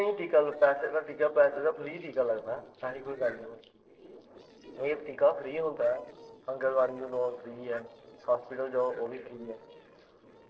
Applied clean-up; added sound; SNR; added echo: neural separator model SepFormer DNS4.